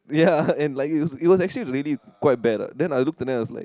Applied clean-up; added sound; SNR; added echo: none; none; none; none.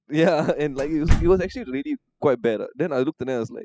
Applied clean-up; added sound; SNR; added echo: classical method spectral subtraction.